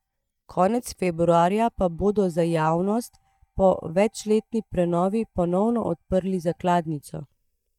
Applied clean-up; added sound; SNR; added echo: neural mask model DeepFilterNet 3.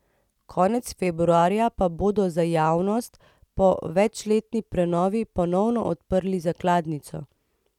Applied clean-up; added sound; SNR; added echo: none; none; none; none.